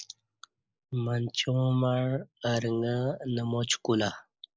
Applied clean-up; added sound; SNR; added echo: neural mask model Resemble Enhance denoiser.